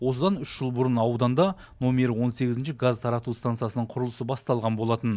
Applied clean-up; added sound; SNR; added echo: none; none; none; none.